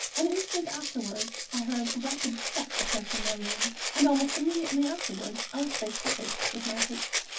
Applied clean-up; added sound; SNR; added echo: none; Rattle (instrument); 1 dB; reverberation time 0.3 s.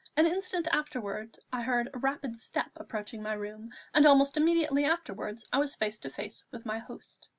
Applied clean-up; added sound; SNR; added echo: none; none; none; none.